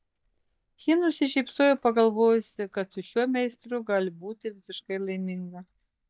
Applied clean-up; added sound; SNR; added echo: neural mask model DeepFilterNet 3.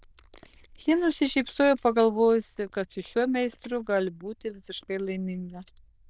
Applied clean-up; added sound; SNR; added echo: neural diffusion model UNIVERSE++.